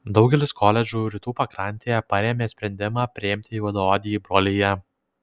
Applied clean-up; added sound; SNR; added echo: none; none; none; none.